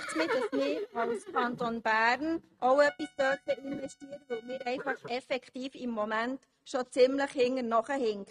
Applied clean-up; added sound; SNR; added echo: neural mask model RNNoise.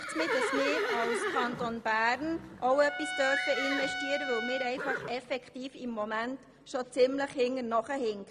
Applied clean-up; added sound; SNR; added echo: none; Trumpet + Livestock, farm animals, working animals; 5 dB; none.